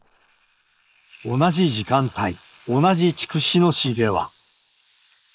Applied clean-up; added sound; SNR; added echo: neural mask model Resemble Enhance denoiser.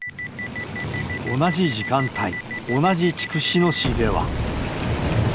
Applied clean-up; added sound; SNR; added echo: none; Boom; 7 dB; none.